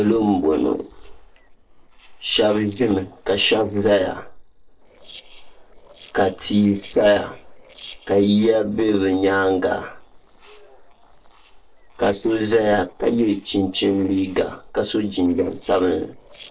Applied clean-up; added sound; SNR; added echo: neural separator model SepFormer DNS4.